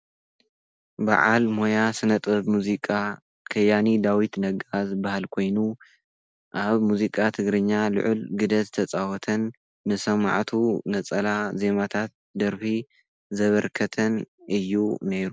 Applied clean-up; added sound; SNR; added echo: none; none; none; none.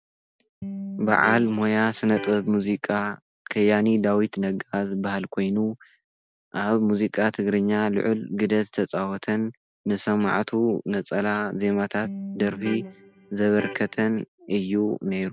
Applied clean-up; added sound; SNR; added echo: none; Electric guitar; 11 dB; none.